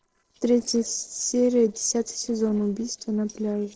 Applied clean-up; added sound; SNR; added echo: neural separator model SepFormer DNS4.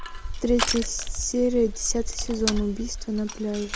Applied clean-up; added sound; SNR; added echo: none; Crushing; 4 dB; none.